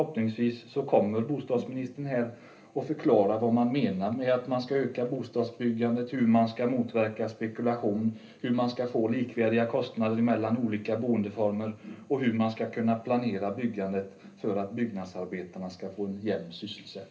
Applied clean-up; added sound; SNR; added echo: none; none; none; reverberation time 0.3 s.